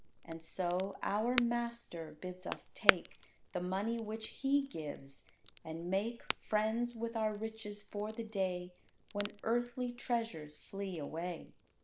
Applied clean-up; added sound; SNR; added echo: none; Crackle; 6 dB; none.